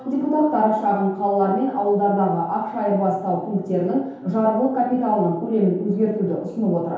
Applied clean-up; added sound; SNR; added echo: none; none; none; reverberation time 0.8 s.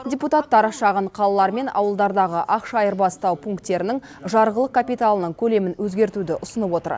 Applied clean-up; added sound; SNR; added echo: none; none; none; none.